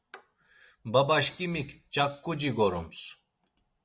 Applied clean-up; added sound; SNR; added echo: none; none; none; none.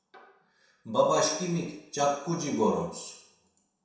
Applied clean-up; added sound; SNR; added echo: none; none; none; reverberation time 0.7 s.